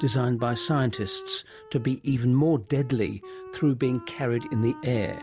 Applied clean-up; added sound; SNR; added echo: none; Wind instrument, woodwind instrument; 17 dB; none.